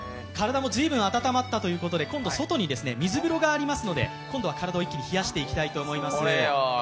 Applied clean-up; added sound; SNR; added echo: none; none; none; none.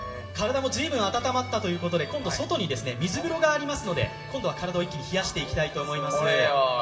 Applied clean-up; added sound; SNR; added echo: none; none; none; reverberation time 2.5 s.